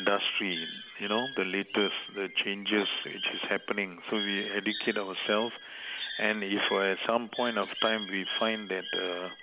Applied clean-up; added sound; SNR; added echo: none; Bird; 8 dB; none.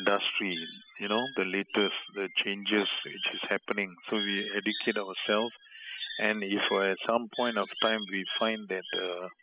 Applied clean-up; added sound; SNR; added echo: classical method spectral subtraction.